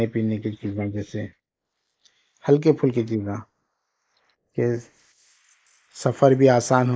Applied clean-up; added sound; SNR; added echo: neural mask model Resemble Enhance denoiser.